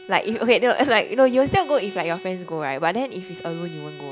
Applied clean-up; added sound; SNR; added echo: none; Bowed string instrument; 18 dB; none.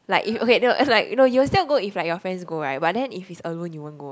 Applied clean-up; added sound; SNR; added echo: none; none; none; none.